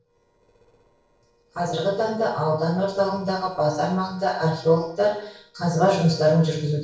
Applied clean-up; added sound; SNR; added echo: neural separator model SepFormer DNS4.